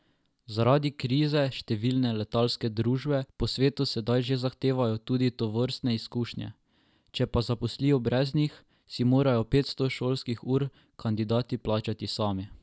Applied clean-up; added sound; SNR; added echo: none; none; none; none.